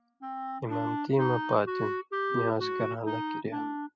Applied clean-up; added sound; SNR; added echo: classical method spectral subtraction.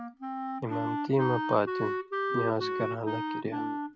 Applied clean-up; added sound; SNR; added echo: none; Wind instrument, woodwind instrument; 1 dB; none.